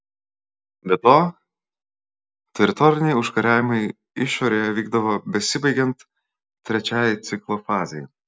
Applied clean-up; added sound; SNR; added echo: none; none; none; none.